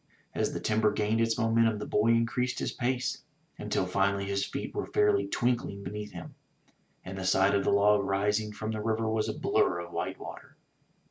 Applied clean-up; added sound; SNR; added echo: none; none; none; none.